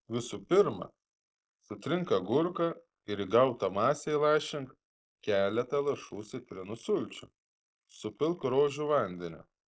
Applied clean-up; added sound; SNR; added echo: neural mask model Resemble Enhance denoiser.